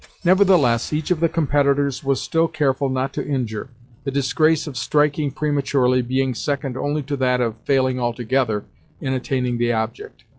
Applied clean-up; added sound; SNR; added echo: classical method log-MMSE.